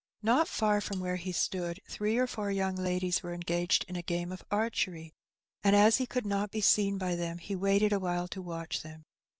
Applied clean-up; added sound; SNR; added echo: neural separator model SepFormer DNS4.